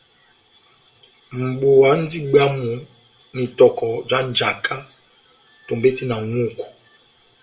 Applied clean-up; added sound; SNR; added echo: none; none; none; reverberation time 0.3 s.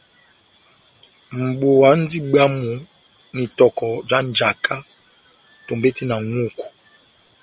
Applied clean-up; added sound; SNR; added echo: none; none; none; none.